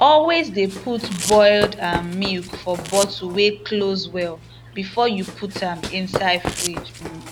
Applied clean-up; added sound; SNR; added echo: none; Domestic sounds, home sounds + Run; 11 dB; none.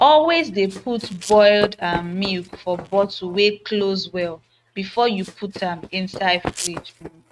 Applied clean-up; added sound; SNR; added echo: neural mask model RNNoise.